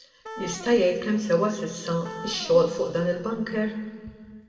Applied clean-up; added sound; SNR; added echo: none; Wind instrument, woodwind instrument; 15 dB; reverberation time 1.8 s.